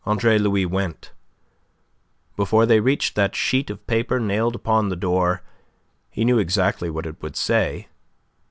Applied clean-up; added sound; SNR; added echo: none; none; none; none.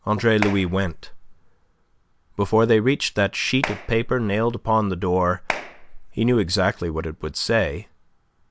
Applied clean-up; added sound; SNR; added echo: none; Clapping; 10 dB; none.